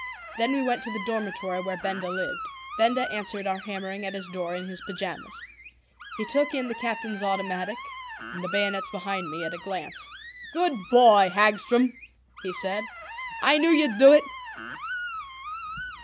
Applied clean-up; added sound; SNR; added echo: none; Screech; 11 dB; none.